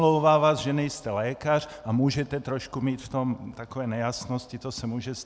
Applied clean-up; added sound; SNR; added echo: none; none; none; none.